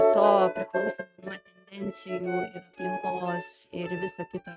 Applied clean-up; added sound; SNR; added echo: neural mask model RNNoise.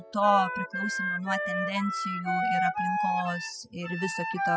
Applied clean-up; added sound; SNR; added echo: classical method spectral subtraction.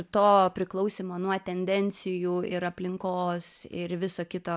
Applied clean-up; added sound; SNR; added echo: none; none; none; none.